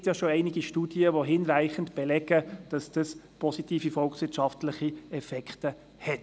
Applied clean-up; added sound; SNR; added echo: none; none; none; none.